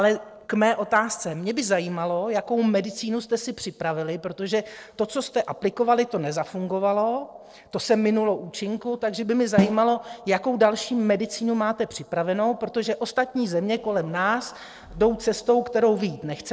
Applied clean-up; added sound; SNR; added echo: neural separator model SepFormer DNS4.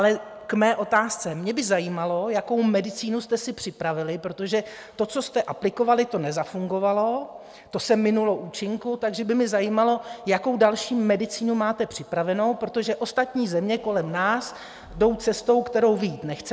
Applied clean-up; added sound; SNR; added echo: none; none; none; none.